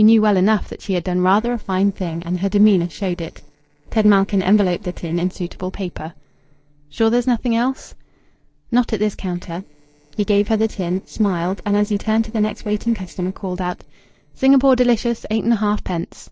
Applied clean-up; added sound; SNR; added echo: neural separator model SepFormer DNS4.